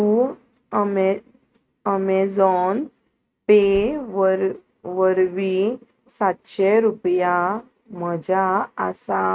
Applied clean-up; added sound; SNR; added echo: neural mask model RNNoise.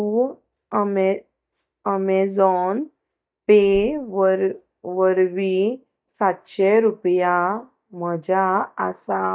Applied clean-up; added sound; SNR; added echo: neural mask model DeepFilterNet 3.